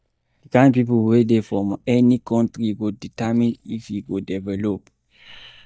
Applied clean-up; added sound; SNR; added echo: neural mask model DeepFilterNet 3.